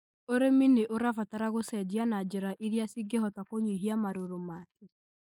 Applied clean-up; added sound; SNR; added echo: neural mask model Resemble Enhance denoiser.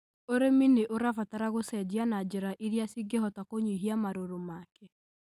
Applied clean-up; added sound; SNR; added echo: none; none; none; none.